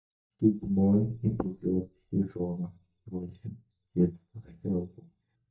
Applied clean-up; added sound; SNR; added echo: neural mask model DeepFilterNet 3.